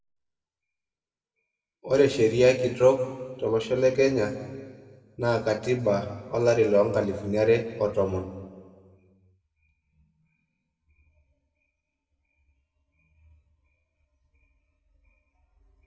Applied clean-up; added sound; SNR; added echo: none; none; none; reverberation time 1.4 s.